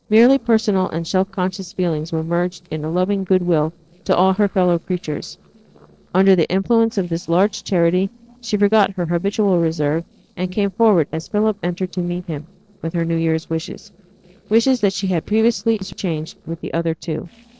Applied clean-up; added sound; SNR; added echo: neural separator model SepFormer DNS4.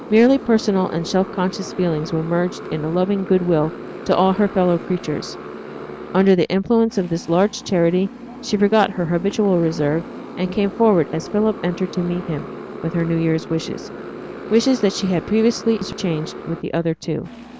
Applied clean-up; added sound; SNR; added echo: none; Motorcycle; 14 dB; none.